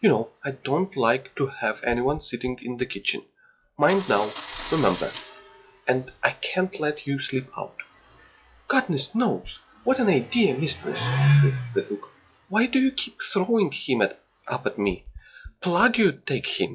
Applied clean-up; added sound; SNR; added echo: classical method log-MMSE.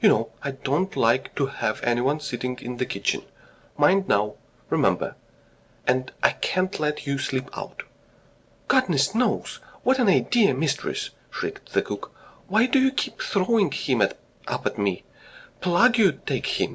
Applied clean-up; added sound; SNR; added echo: none; none; none; none.